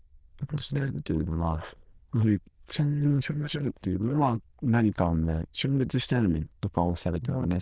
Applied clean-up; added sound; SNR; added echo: neural diffusion model UNIVERSE++.